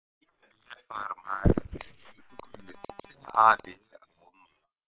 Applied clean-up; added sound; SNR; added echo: neural separator model SepFormer WHAM!.